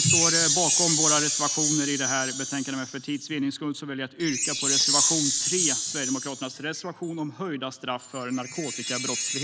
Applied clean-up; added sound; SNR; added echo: none; Chime; -3 dB; none.